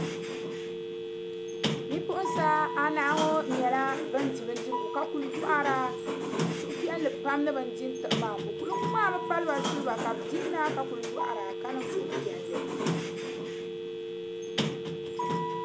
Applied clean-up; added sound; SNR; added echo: none; Sliding door + Telephone; 0 dB; none.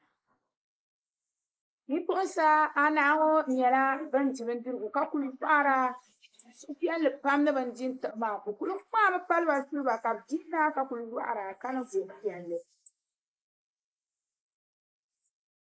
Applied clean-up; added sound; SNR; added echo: neural mask model Resemble Enhance denoiser.